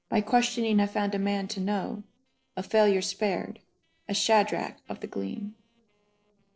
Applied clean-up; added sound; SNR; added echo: neural separator model SepFormer DNS4.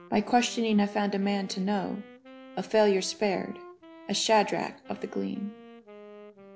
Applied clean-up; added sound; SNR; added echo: none; Wind instrument, woodwind instrument; 20 dB; none.